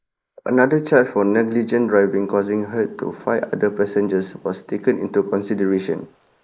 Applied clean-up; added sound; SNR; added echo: neural mask model Resemble Enhance denoiser.